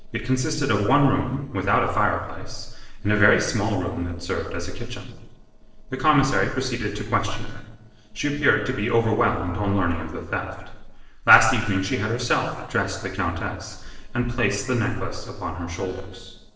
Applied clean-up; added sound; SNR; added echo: neural separator model SepFormer DNS4.